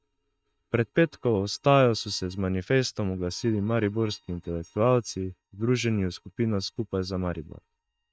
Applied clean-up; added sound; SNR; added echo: neural mask model DeepFilterNet 3.